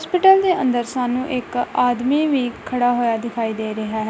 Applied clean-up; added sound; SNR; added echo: none; none; none; none.